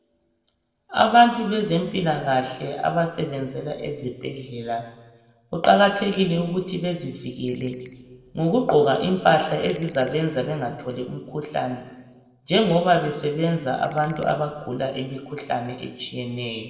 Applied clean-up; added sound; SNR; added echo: neural separator model SepFormer DNS4.